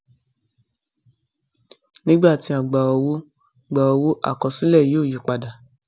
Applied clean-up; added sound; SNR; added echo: none; none; none; none.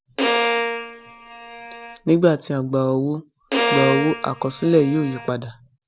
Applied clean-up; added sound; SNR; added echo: none; Bowed string instrument; 3 dB; none.